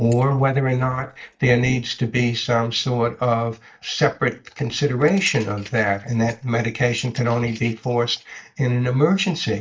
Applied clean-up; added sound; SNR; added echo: neural mask model DeepFilterNet 3.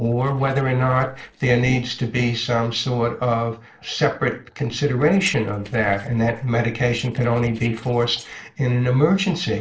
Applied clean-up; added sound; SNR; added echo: neural separator model SepFormer DNS4.